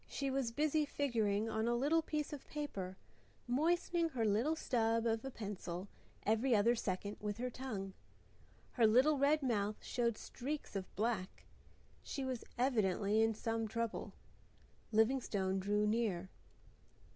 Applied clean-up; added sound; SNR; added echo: none; none; none; none.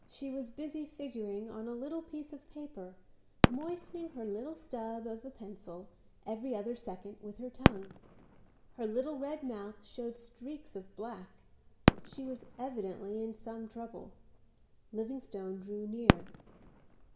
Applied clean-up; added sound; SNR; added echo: none; Fireworks; -4 dB; reverberation time 1.3 s.